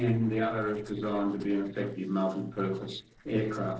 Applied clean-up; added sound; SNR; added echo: neural separator model SepFormer DNS4.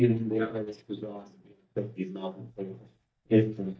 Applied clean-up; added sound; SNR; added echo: neural mask model DeepFilterNet 3.